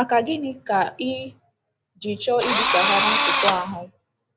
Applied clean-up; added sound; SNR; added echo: none; Engine / Drill; -4 dB; none.